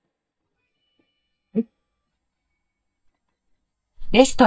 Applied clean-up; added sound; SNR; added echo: neural mask model DeepFilterNet 3.